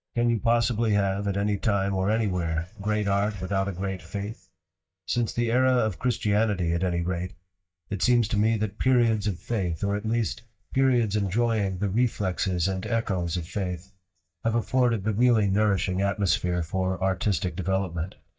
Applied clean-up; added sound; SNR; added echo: neural mask model DeepFilterNet 3.